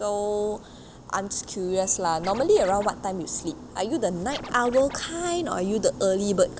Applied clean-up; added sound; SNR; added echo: none; Scratching (performance technique); 14 dB; none.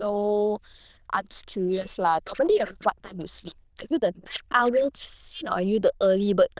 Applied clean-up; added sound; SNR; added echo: neural diffusion model UNIVERSE++.